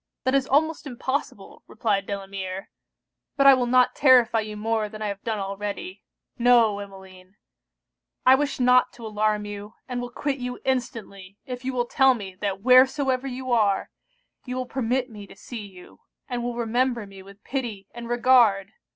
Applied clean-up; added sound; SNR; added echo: none; none; none; none.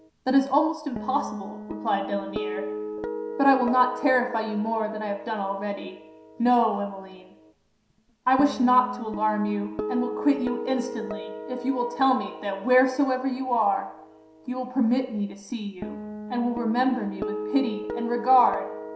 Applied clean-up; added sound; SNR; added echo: none; Guitar; 10 dB; reverberation time 0.7 s.